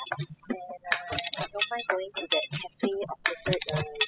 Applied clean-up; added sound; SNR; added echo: classical method spectral subtraction.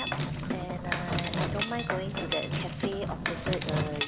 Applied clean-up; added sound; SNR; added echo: none; Mechanisms; -5 dB; none.